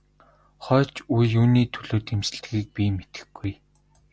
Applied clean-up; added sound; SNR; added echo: none; none; none; none.